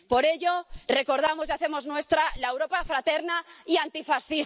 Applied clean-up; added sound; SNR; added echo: none; Walk, footsteps; 19 dB; none.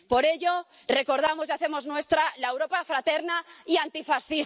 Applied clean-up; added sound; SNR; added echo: none; none; none; none.